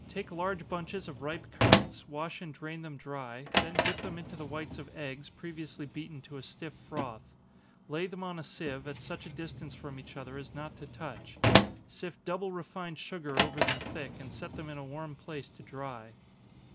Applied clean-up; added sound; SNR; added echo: none; Drawer open or close; -5 dB; none.